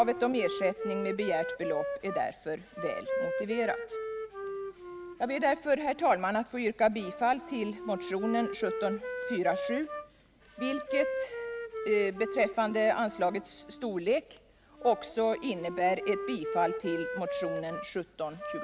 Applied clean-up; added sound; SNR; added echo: none; Wind instrument, woodwind instrument; 6 dB; none.